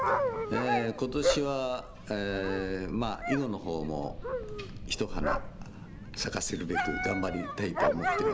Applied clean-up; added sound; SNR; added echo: none; Dog; 0 dB; none.